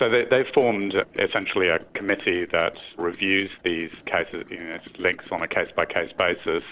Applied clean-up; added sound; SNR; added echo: neural separator model SepFormer DNS4.